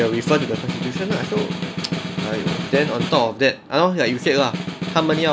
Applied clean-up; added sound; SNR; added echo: none; Snare drum; 5 dB; none.